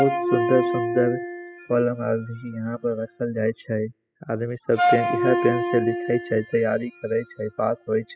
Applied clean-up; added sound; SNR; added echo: classical method spectral subtraction.